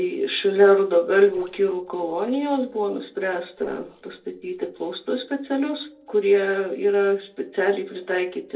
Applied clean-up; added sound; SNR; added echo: neural separator model SepFormer DNS4.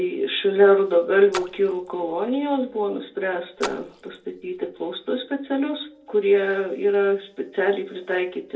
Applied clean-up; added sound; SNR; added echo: none; Splash, splatter; 16 dB; reverberation time 0.2 s.